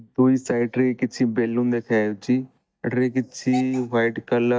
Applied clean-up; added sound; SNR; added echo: neural mask model DeepFilterNet 3.